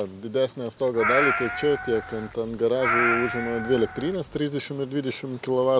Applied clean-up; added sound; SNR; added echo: none; Meow; 3 dB; none.